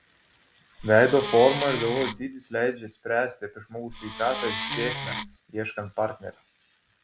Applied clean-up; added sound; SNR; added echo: none; Wood; 6 dB; none.